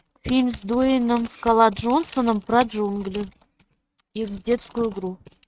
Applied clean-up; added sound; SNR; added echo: neural mask model RNNoise.